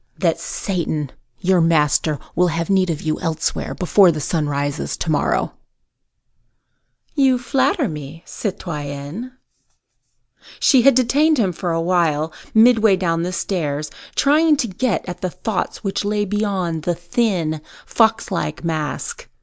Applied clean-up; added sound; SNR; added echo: none; none; none; none.